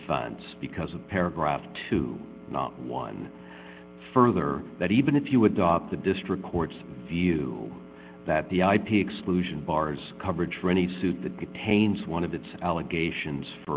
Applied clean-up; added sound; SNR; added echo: none; none; none; none.